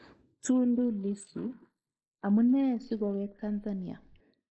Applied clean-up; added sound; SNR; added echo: neural mask model Resemble Enhance denoiser.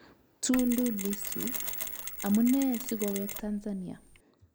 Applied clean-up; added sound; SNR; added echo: none; Mechanisms; 7 dB; none.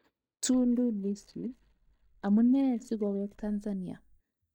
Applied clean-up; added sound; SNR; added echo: neural mask model DeepFilterNet 3.